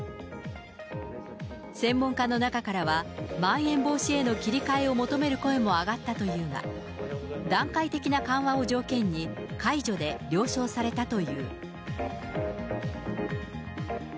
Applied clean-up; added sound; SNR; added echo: none; none; none; none.